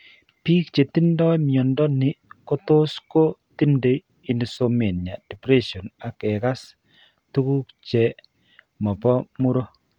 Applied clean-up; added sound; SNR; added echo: none; none; none; none.